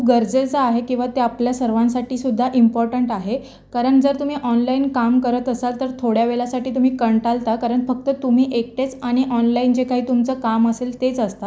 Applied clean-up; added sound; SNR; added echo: none; none; none; none.